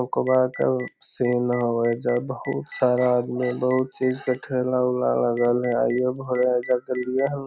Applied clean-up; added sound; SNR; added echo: none; Telephone; 19 dB; none.